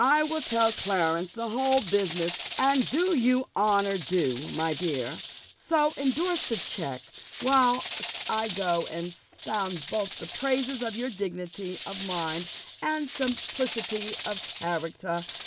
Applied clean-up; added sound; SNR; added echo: none; Rattle / Rattle (instrument); -2 dB; none.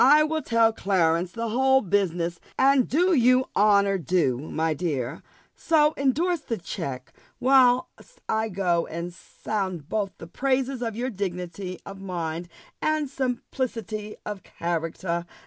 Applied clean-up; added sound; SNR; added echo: none; none; none; none.